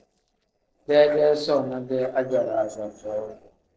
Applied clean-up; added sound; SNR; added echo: neural separator model SepFormer DNS4.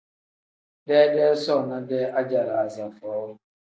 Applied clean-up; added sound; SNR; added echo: none; none; none; none.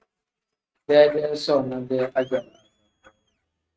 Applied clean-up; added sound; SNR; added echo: neural mask model RNNoise.